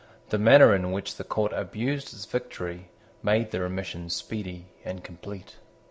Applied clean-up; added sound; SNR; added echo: none; none; none; none.